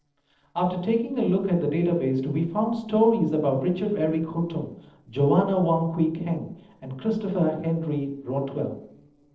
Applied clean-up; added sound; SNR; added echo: neural separator model SepFormer DNS4.